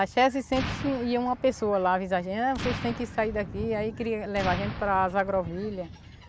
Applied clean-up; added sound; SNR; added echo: none; Explosion; 11 dB; none.